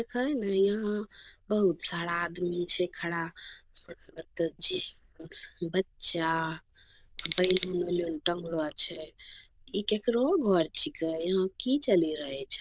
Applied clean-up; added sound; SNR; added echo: neural diffusion model UNIVERSE++.